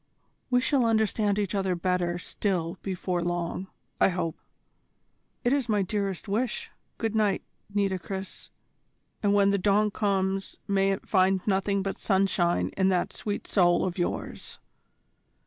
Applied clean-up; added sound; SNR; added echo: none; none; none; none.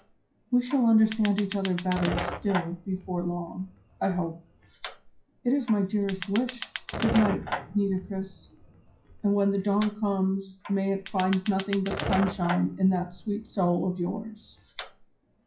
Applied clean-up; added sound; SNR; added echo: classical method WPE with log-MMSE.